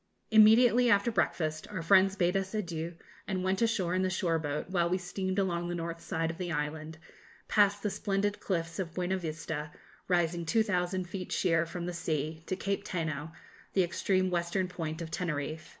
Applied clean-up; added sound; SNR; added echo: none; none; none; none.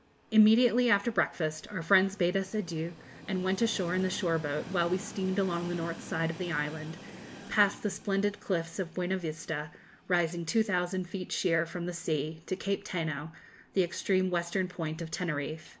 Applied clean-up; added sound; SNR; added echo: none; Train; 19 dB; none.